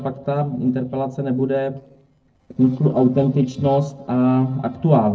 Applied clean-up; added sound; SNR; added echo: neural separator model SepFormer DNS4.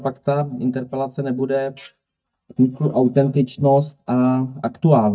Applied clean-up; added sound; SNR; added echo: neural mask model DeepFilterNet 3.